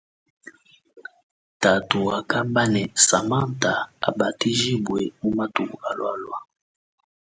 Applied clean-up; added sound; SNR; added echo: none; none; none; none.